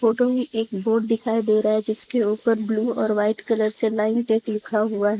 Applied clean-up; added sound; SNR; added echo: neural mask model Resemble Enhance denoiser.